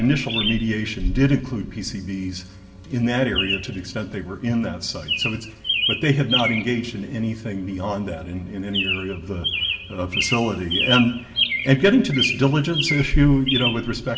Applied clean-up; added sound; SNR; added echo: none; Chirp, tweet; 6 dB; reverberation time 2.4 s.